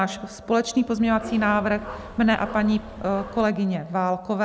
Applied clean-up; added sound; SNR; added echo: none; Dog; 16 dB; none.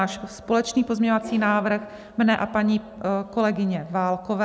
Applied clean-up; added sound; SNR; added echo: none; none; none; none.